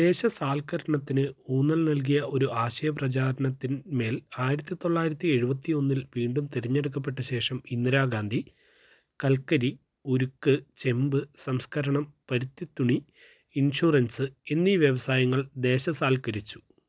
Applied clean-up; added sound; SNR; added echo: none; none; none; none.